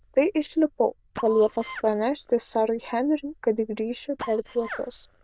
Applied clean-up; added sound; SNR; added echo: neural diffusion model UNIVERSE++.